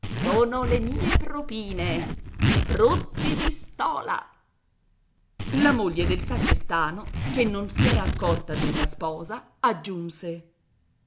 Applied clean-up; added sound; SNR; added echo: none; Zipper (clothing); -2 dB; none.